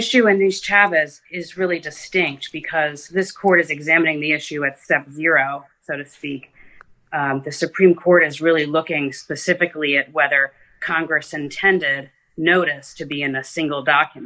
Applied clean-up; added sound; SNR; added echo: neural mask model Resemble Enhance denoiser.